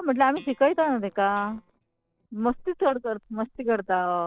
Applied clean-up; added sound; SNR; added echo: neural separator model SepFormer DNS4.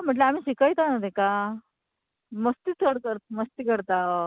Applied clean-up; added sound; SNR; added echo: none; none; none; none.